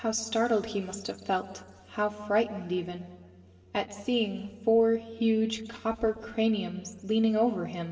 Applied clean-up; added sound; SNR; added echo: none; none; none; reverberation time 2.3 s.